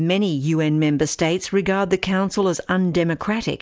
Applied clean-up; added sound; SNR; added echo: none; none; none; none.